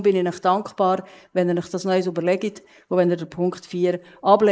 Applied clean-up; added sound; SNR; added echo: neural mask model Resemble Enhance denoiser.